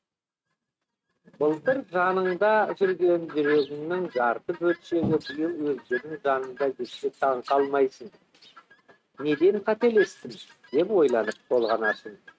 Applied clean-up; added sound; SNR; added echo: neural mask model RNNoise.